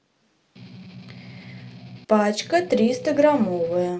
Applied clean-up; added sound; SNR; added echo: none; Strum; 18 dB; none.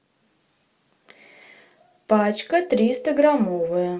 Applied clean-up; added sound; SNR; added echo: none; none; none; none.